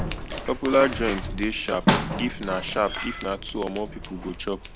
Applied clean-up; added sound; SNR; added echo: none; Scissors; 3 dB; none.